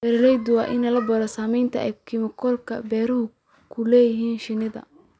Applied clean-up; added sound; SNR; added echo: none; none; none; none.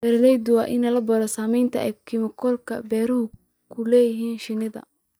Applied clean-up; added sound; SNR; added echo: neural mask model DeepFilterNet 3.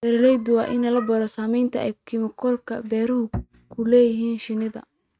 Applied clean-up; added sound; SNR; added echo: neural mask model RNNoise.